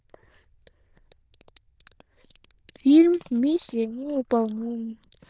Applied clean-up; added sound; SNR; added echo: neural diffusion model UNIVERSE++.